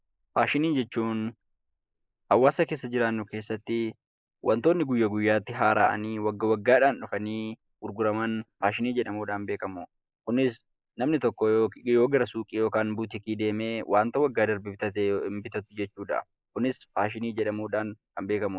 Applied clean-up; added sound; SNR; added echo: neural mask model Resemble Enhance denoiser.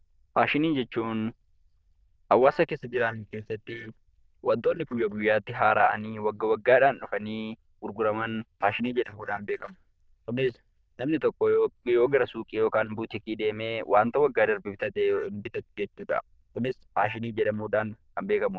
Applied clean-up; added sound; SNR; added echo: neural diffusion model UNIVERSE++.